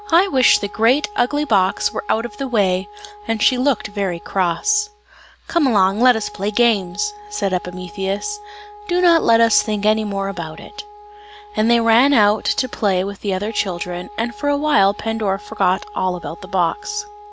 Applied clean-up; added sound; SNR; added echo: none; Wind instrument, woodwind instrument; 19 dB; none.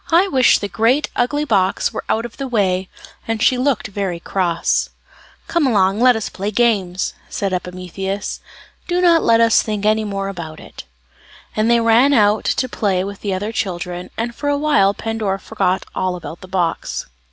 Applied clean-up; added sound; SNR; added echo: none; none; none; none.